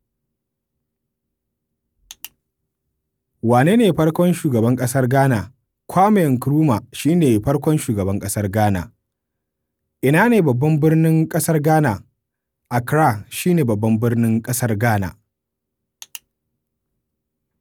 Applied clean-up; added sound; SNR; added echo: none; none; none; none.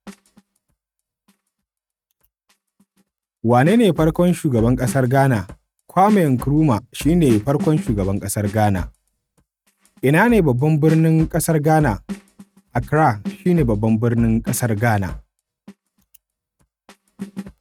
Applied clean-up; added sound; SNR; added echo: neural mask model RNNoise.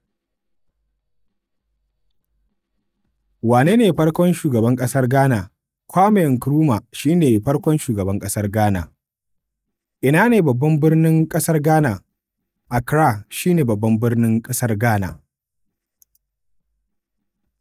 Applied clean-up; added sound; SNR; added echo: neural mask model DeepFilterNet 3.